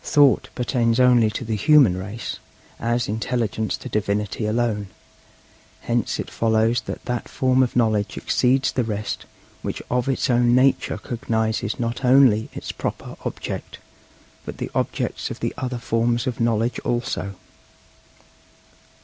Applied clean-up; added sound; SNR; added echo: none; none; none; none.